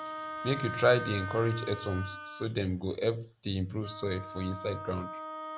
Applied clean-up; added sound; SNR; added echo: none; Wind instrument, woodwind instrument; 9 dB; none.